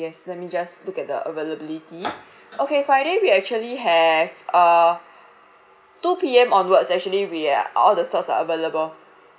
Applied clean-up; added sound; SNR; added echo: none; none; none; none.